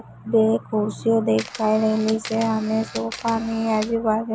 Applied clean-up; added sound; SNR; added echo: none; Camera; 15 dB; none.